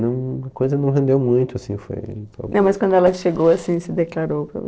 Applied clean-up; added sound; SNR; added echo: neural separator model SepFormer DNS4.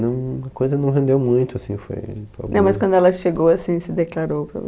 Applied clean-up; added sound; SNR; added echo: none; none; none; none.